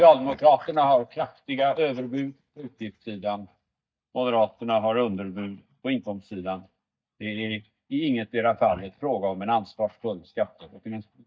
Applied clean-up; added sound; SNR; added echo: neural mask model DeepFilterNet 3.